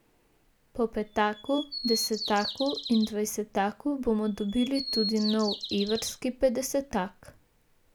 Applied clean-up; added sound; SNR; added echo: none; Bird vocalization, bird call, bird song; 8 dB; none.